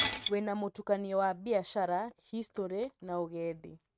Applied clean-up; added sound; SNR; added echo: neural mask model RNNoise.